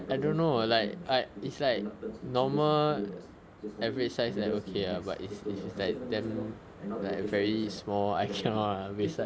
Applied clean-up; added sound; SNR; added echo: none; none; none; none.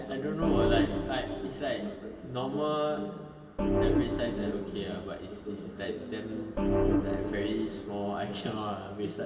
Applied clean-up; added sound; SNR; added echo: none; Organ; -3 dB; reverberation time 2.2 s.